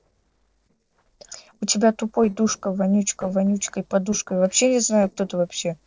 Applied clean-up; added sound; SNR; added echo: neural separator model SepFormer DNS4.